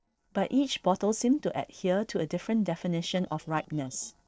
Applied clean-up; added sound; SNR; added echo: neural separator model SepFormer DNS4.